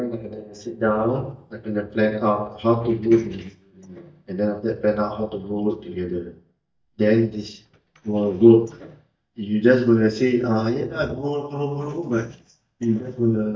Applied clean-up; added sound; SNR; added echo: neural mask model DeepFilterNet 3.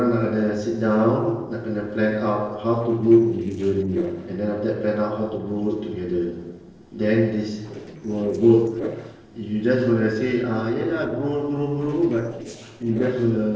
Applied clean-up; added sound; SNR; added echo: neural separator model SepFormer DNS4.